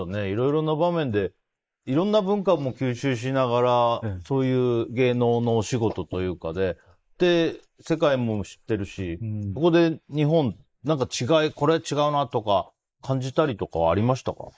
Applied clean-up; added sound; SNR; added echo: neural mask model Resemble Enhance denoiser.